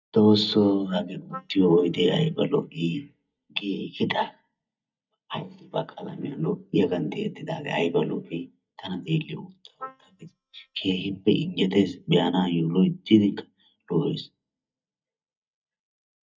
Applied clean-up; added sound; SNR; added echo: neural mask model DeepFilterNet 3.